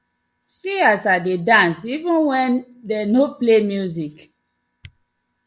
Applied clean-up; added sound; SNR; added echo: none; none; none; none.